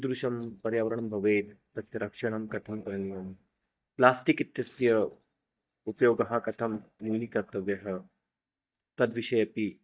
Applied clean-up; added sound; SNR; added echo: neural mask model DeepFilterNet 3.